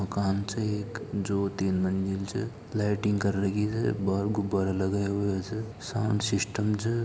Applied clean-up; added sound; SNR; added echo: none; none; none; none.